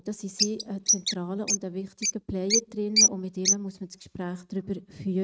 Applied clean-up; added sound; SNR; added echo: neural mask model RNNoise.